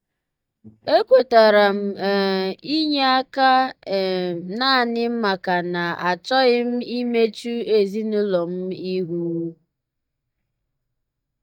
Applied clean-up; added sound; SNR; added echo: neural mask model DeepFilterNet 3.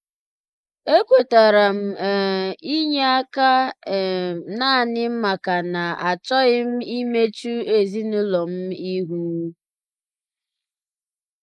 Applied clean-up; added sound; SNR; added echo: neural mask model Resemble Enhance denoiser.